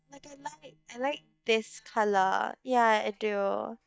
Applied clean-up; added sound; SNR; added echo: neural mask model DeepFilterNet 3.